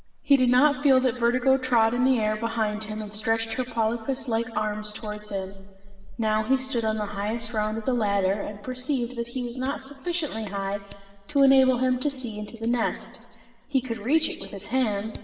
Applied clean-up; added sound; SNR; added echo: none; Fire; 18 dB; reverberation time 1.6 s.